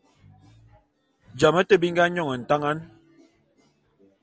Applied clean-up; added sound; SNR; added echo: none; none; none; none.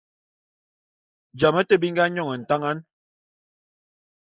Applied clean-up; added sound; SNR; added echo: neural mask model Resemble Enhance denoiser.